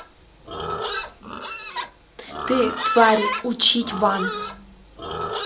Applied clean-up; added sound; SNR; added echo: none; Livestock, farm animals, working animals; 5 dB; reverberation time 0.2 s.